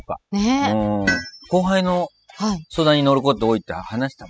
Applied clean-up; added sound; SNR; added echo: classical method spectral subtraction.